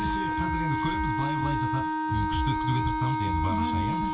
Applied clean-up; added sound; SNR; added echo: none; Wind instrument, woodwind instrument; -1 dB; reverberation time 0.2 s.